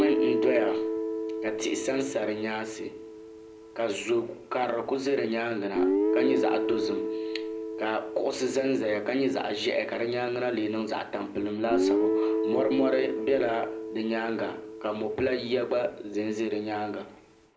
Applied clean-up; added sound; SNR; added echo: none; Guitar; 2 dB; reverberation time 0.4 s.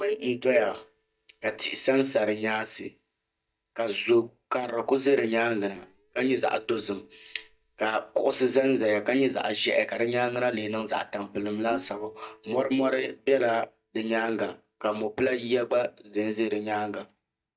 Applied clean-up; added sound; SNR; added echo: neural mask model DeepFilterNet 3.